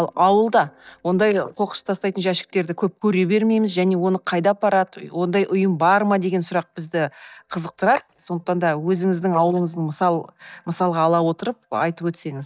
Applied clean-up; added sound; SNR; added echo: neural mask model DeepFilterNet 3.